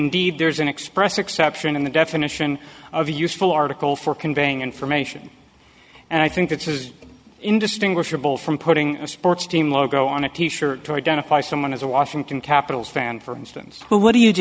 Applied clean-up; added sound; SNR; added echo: none; none; none; none.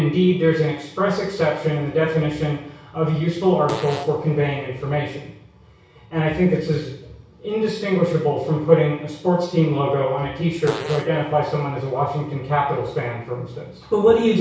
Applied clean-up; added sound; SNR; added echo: none; Fart; 14 dB; reverberation time 0.6 s.